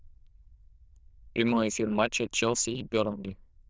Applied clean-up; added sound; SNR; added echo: neural diffusion model UNIVERSE++.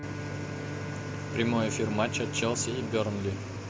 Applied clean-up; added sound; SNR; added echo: none; Bowed string instrument; 8 dB; none.